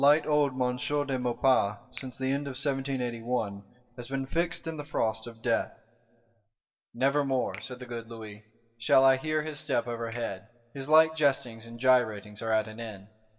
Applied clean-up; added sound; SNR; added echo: neural separator model SepFormer DNS4.